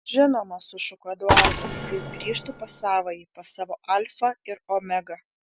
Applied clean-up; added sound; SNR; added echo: none; Mechanisms; -2 dB; none.